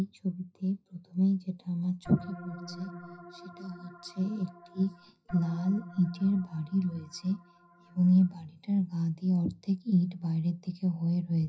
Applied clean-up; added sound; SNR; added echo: classical method WPE with log-MMSE.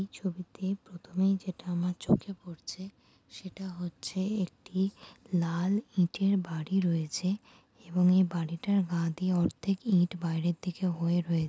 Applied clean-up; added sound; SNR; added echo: none; none; none; none.